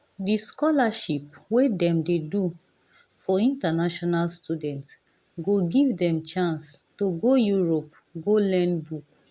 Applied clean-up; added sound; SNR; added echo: none; none; none; none.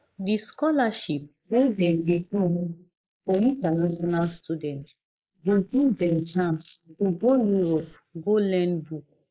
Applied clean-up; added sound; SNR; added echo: neural mask model Resemble Enhance denoiser.